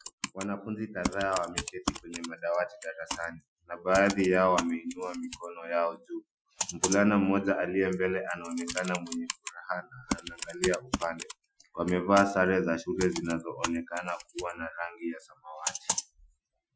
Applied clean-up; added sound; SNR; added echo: classical method Wiener filter.